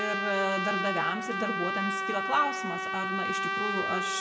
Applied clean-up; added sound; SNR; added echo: none; Trumpet; -1 dB; reverberation time 1.3 s.